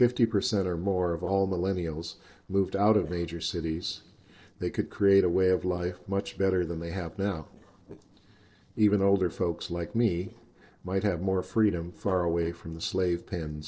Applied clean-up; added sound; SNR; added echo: neural separator model SepFormer DNS4.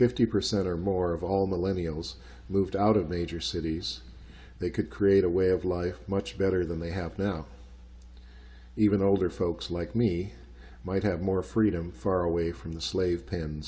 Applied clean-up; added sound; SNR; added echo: none; none; none; none.